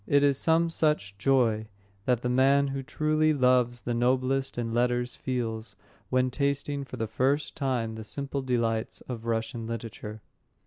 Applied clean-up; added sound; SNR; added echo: none; none; none; none.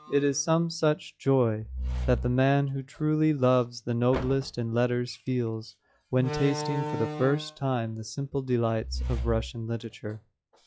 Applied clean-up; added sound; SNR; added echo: classical method log-MMSE.